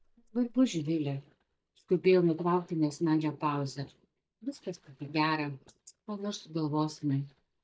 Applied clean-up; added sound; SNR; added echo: neural mask model DeepFilterNet 3.